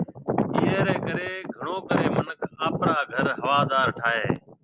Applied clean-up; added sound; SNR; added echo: none; none; none; none.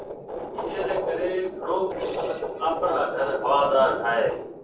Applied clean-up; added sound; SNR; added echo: neural separator model SepFormer DNS4.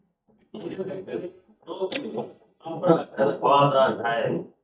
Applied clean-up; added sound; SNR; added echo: neural mask model DeepFilterNet 3.